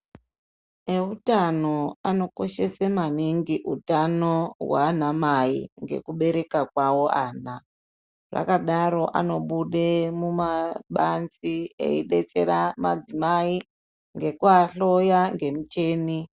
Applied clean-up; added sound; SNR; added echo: none; none; none; none.